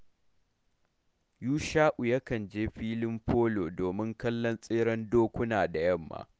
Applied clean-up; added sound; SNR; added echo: none; none; none; none.